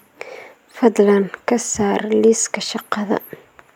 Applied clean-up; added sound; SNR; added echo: none; none; none; none.